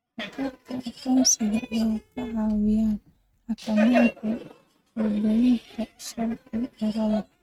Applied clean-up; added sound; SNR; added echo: neural mask model RNNoise.